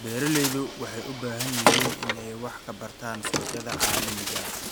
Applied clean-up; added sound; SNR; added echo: none; Bird; -3 dB; none.